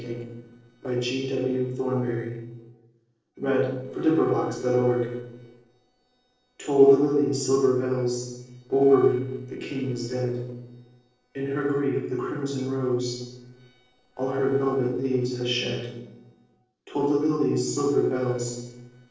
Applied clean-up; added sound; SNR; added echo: neural separator model SepFormer DNS4.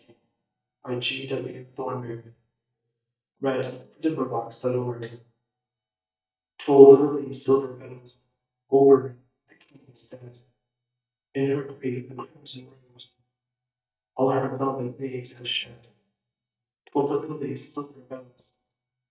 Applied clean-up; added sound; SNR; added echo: neural mask model DeepFilterNet 3.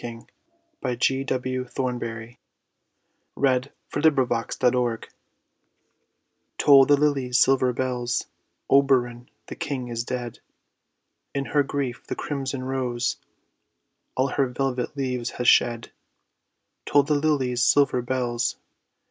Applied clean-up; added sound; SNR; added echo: none; none; none; none.